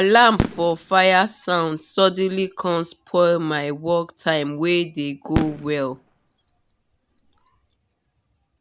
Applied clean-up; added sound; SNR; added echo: none; Fireworks; 10 dB; none.